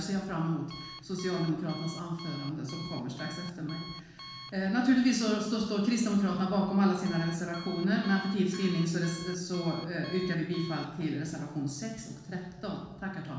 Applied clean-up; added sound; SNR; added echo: none; Alarm; 17 dB; reverberation time 1.1 s.